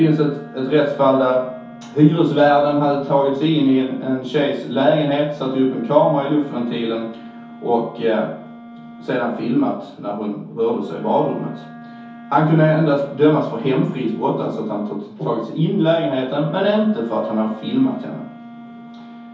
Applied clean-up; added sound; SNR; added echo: none; Wind instrument, woodwind instrument; 19 dB; reverberation time 0.6 s.